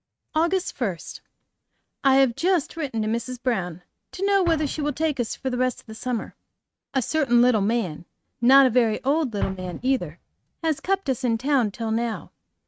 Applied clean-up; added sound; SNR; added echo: neural mask model RNNoise.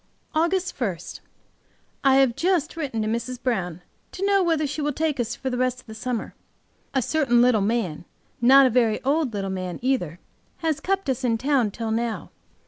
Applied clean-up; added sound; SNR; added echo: none; none; none; none.